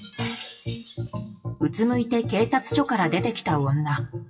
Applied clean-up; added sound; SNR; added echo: classical method WPE with log-MMSE.